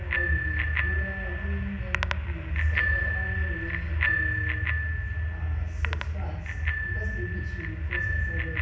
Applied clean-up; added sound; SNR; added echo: none; Bicycle bell; 3 dB; reverberation time 0.6 s.